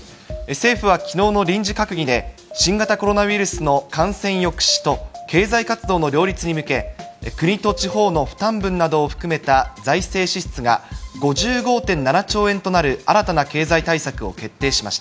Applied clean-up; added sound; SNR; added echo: none; none; none; none.